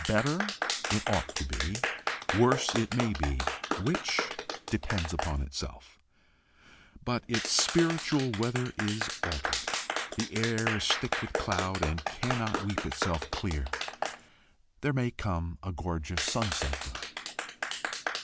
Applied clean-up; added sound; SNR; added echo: none; Clapping; 3 dB; none.